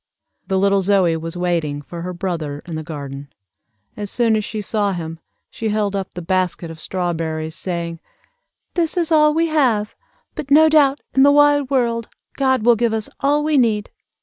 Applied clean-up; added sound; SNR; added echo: none; none; none; none.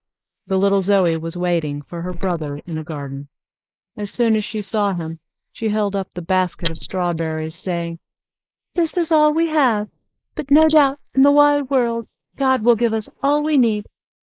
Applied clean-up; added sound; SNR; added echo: neural mask model Resemble Enhance denoiser.